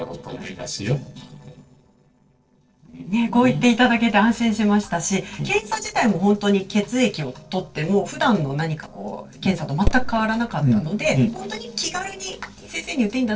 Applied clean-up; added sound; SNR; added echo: neural separator model SepFormer DNS4.